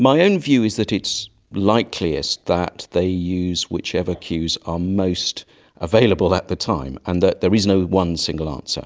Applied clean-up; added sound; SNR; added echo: none; none; none; none.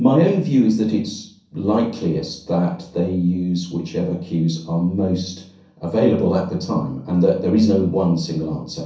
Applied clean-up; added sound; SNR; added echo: none; none; none; reverberation time 0.6 s.